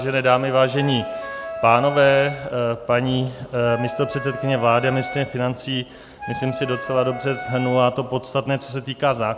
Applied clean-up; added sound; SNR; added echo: none; Wind instrument, woodwind instrument; 10 dB; none.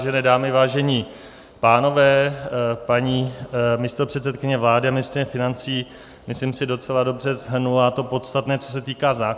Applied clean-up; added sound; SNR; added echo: none; none; none; none.